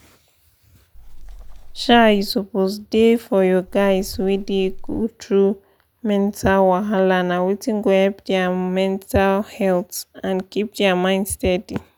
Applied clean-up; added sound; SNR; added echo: none; Wind; 13 dB; none.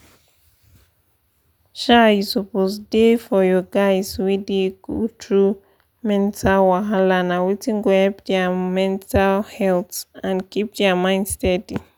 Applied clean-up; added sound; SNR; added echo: none; none; none; none.